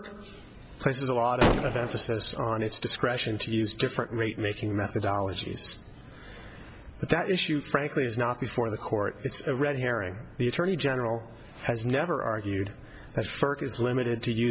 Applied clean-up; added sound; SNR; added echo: none; Gunshot, gunfire; -1 dB; none.